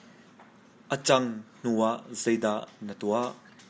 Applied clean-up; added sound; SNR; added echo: none; none; none; none.